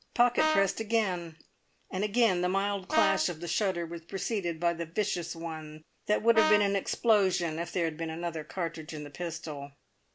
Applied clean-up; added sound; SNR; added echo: none; Brass instrument; 3 dB; none.